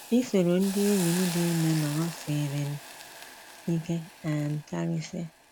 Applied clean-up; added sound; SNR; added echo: none; Hiss; 13 dB; none.